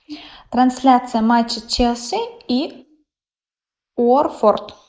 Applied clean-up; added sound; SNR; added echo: neural mask model Resemble Enhance denoiser.